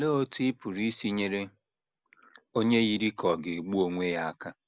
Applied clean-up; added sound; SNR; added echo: none; none; none; none.